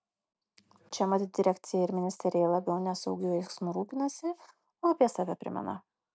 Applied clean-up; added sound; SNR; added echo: none; none; none; none.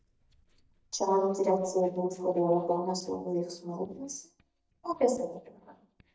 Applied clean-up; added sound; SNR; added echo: neural mask model DeepFilterNet 3.